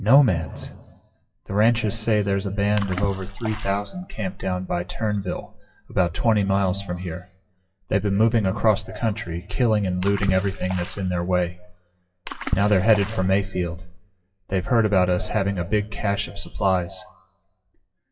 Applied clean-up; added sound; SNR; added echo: classical method WPE with log-MMSE.